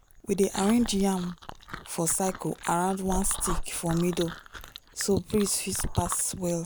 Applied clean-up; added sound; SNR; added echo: none; Chewing, mastication; 10 dB; none.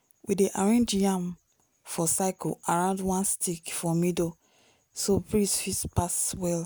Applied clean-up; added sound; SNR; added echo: none; none; none; none.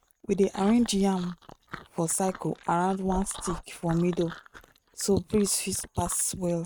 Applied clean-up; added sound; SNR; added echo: neural mask model RNNoise.